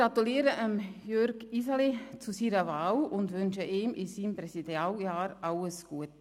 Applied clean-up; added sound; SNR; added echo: none; none; none; none.